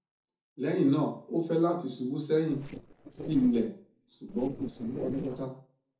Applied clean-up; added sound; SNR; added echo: neural separator model SepFormer DNS4.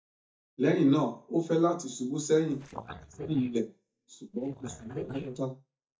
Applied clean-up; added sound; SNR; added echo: neural mask model DeepFilterNet 3.